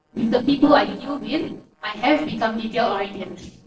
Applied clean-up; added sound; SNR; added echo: neural separator model SepFormer DNS4.